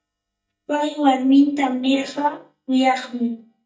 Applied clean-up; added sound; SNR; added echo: neural mask model DeepFilterNet 3.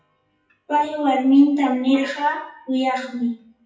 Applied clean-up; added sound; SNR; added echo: classical method WPE with log-MMSE.